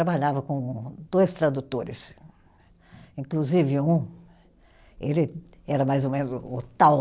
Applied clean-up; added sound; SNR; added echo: none; none; none; none.